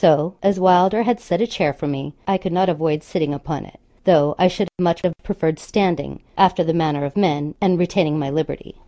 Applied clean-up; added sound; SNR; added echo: none; none; none; none.